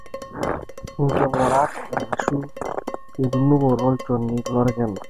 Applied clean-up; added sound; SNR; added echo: none; Dishes, pots, and pans; 15 dB; none.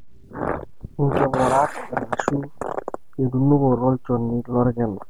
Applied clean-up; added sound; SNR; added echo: none; none; none; none.